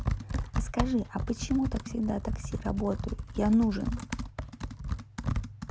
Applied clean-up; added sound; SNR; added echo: none; Computer keyboard; 2 dB; none.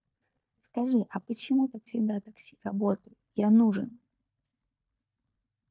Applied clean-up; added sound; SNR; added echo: neural mask model DeepFilterNet 3.